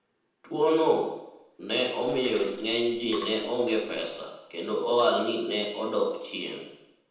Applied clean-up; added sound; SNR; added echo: neural separator model SepFormer DNS4.